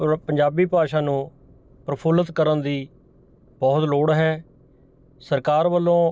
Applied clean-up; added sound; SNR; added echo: none; none; none; none.